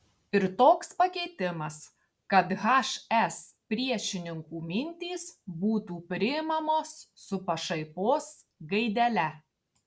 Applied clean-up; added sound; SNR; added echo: none; none; none; none.